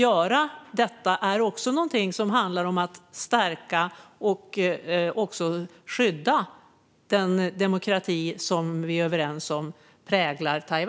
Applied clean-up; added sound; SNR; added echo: none; none; none; none.